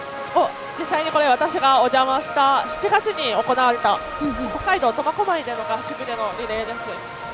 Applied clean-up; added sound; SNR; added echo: none; Rain; 18 dB; none.